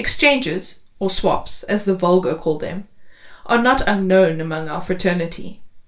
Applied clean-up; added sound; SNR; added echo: none; none; none; reverberation time 0.3 s.